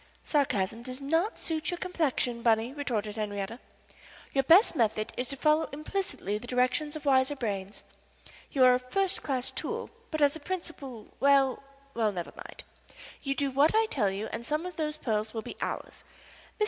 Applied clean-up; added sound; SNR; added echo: none; none; none; none.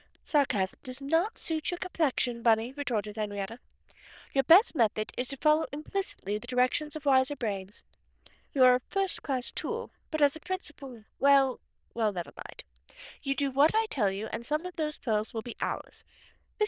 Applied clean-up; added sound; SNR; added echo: neural diffusion model UNIVERSE++.